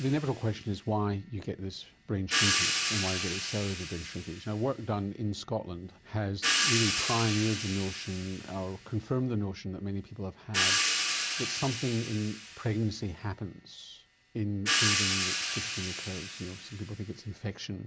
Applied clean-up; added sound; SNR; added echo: none; Crash cymbal / Hi-hat; 0 dB; none.